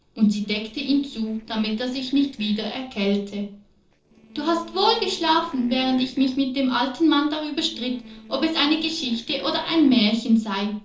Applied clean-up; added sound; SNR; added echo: neural separator model SepFormer DNS4.